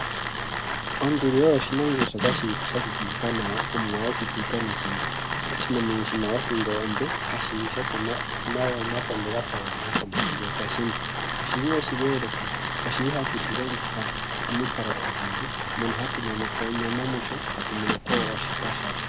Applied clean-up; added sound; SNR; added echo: none; Tools; 0 dB; none.